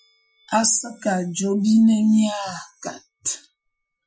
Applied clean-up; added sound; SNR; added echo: classical method Wiener filter.